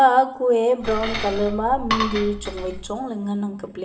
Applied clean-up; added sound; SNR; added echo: none; Cutlery, silverware / Dishes, pots, and pans; 7 dB; reverberation time 1.6 s.